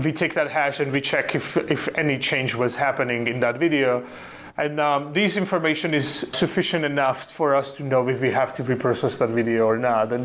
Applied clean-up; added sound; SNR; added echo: none; none; none; none.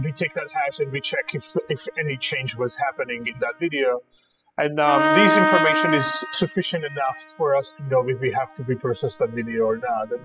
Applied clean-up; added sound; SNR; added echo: classical method spectral subtraction.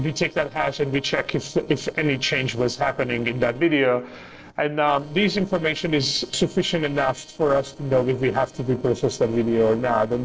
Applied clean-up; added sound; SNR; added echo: neural separator model SepFormer DNS4.